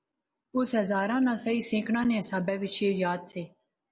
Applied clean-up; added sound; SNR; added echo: none; none; none; none.